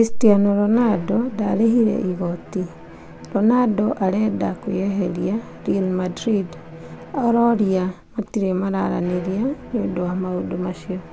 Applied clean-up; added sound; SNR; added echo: none; Bowed string instrument; 19 dB; none.